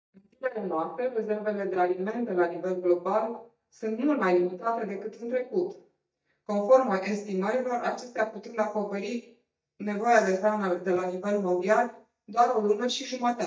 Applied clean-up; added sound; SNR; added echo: neural mask model DeepFilterNet 3.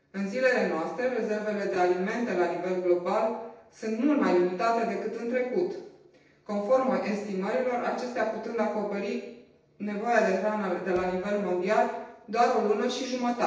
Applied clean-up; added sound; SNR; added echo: neural separator model SepFormer DNS4.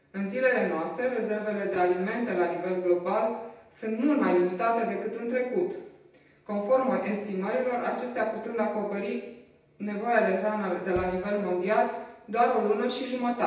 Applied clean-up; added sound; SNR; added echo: none; Bass drum; 19 dB; reverberation time 0.9 s.